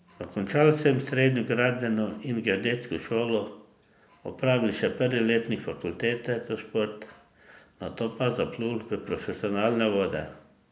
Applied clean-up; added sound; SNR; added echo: none; none; none; none.